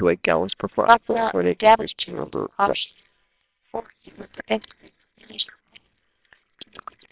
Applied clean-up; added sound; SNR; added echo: neural separator model SepFormer WHAMR!.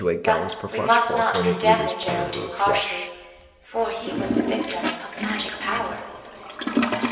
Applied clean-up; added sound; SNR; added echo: none; Toilet flush; 1 dB; reverberation time 1.0 s.